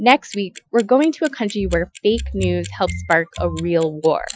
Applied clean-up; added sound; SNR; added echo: classical method Wiener filter.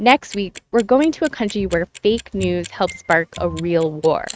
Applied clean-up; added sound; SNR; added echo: neural mask model RNNoise.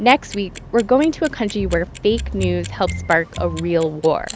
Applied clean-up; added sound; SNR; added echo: none; Clock + Boat, Water vehicle; 17 dB; none.